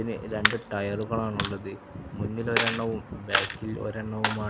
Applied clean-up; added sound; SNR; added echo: none; Coin (dropping); 0 dB; none.